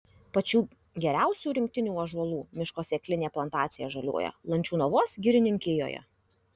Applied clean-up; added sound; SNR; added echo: none; none; none; none.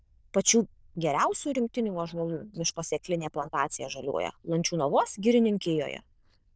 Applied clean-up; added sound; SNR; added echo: neural diffusion model UNIVERSE++.